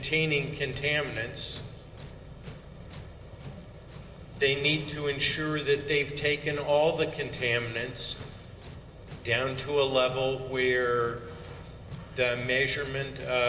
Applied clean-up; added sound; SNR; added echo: none; Tools; 20 dB; reverberation time 2.6 s.